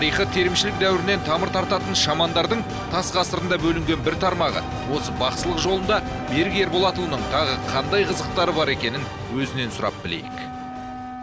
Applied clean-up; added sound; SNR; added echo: none; Wind instrument, woodwind instrument; 12 dB; none.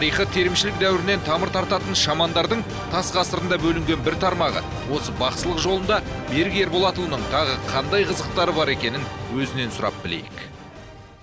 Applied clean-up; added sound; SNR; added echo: none; none; none; none.